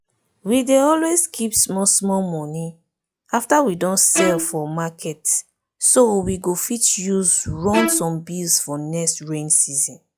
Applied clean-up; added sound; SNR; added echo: classical method log-MMSE.